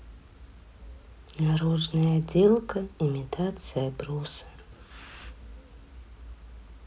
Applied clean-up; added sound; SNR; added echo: none; none; none; none.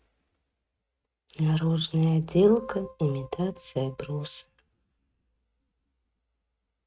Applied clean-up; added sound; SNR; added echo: neural mask model RNNoise.